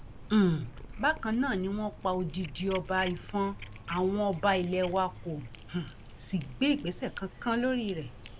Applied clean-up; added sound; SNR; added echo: none; Cat; 14 dB; none.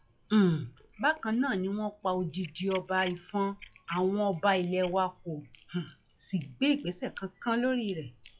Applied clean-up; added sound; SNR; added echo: classical method log-MMSE.